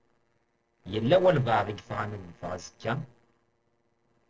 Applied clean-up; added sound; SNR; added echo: neural separator model SepFormer DNS4.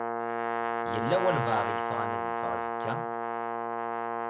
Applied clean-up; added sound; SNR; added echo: none; Brass instrument; -4 dB; none.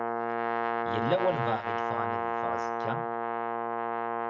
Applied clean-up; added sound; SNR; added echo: neural mask model RNNoise.